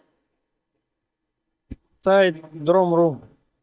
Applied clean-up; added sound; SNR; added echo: neural mask model DeepFilterNet 3.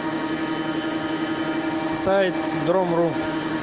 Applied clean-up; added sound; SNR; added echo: none; none; none; none.